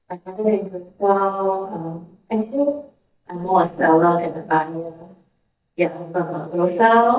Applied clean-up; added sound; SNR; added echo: neural mask model DeepFilterNet 3.